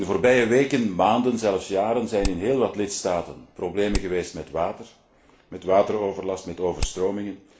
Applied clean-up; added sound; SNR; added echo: none; Hammer; 5 dB; reverberation time 0.4 s.